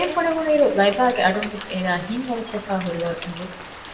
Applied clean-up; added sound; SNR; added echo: none; Rain; 13 dB; reverberation time 0.7 s.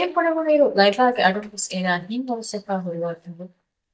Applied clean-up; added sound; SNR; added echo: neural mask model DeepFilterNet 3.